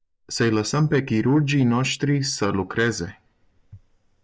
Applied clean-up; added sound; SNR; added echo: neural mask model DeepFilterNet 3.